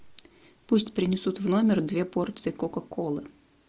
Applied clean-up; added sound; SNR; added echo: none; none; none; none.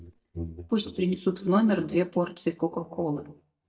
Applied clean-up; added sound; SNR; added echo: neural mask model DeepFilterNet 3.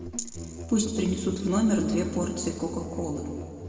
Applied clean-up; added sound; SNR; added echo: none; Musical instrument; 10 dB; reverberation time 2.1 s.